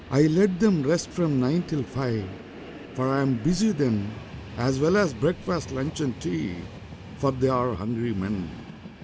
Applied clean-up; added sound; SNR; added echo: none; Train; 14 dB; none.